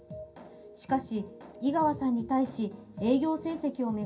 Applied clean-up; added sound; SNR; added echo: none; none; none; reverberation time 0.3 s.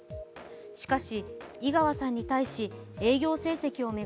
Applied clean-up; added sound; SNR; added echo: none; none; none; none.